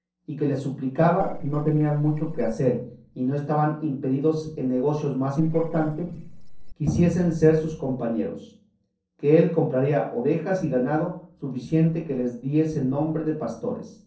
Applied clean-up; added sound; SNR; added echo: neural separator model SepFormer DNS4.